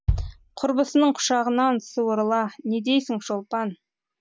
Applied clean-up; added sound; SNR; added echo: none; Bass drum; 8 dB; none.